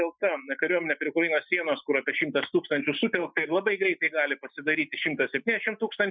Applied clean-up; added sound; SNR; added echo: classical method Wiener filter.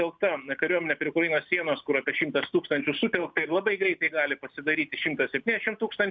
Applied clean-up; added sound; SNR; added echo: none; none; none; none.